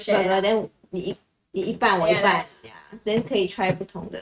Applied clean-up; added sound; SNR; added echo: neural mask model RNNoise.